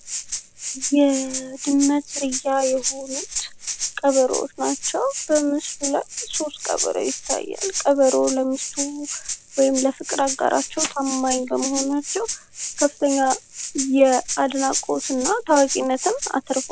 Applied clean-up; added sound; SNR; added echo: none; Rattle (instrument); 7 dB; none.